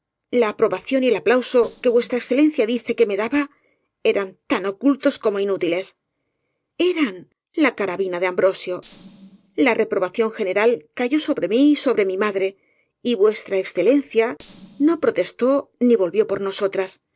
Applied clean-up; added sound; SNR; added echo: neural separator model SepFormer DNS4.